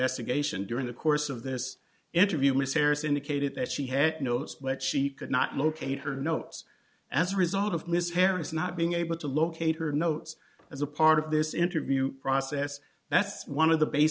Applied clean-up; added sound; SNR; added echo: none; none; none; none.